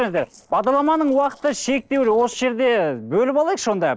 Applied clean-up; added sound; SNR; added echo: neural separator model SepFormer DNS4.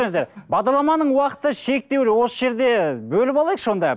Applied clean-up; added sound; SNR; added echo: none; none; none; none.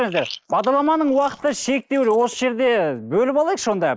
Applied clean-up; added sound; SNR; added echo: neural mask model Resemble Enhance denoiser.